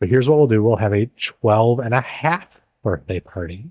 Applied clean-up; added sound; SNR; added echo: neural mask model DeepFilterNet 3.